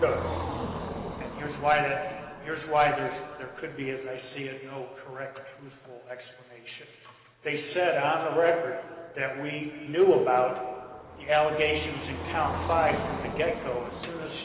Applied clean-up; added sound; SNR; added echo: none; Car passing by; 11 dB; reverberation time 2.1 s.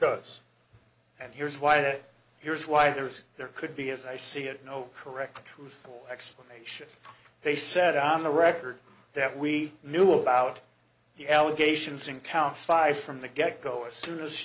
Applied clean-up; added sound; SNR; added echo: none; none; none; none.